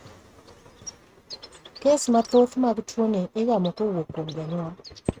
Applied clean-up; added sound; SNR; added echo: neural mask model RNNoise.